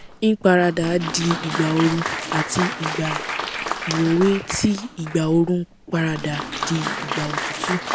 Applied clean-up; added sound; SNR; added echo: none; Applause; 6 dB; none.